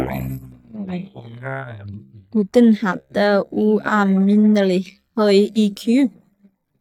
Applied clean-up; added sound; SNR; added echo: neural mask model DeepFilterNet 3.